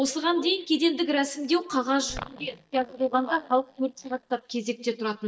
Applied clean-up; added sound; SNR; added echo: neural mask model DeepFilterNet 3.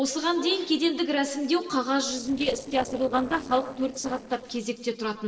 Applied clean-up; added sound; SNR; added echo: neural separator model SepFormer DNS4.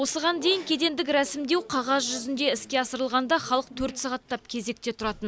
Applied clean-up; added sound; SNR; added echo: none; none; none; none.